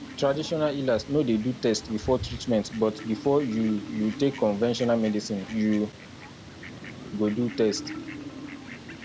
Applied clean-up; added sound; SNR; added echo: none; Fowl + Marimba, xylophone; 13 dB; none.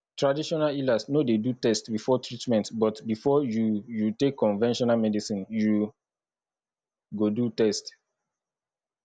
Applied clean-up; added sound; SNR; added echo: none; none; none; none.